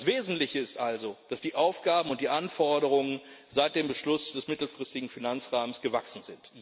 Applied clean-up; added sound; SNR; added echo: none; none; none; none.